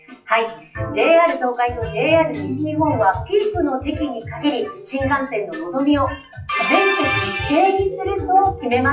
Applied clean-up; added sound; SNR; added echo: classical method WPE with log-MMSE.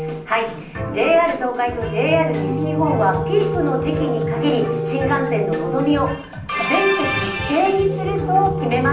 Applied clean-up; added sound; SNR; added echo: none; Wind instrument, woodwind instrument; 6 dB; reverberation time 0.6 s.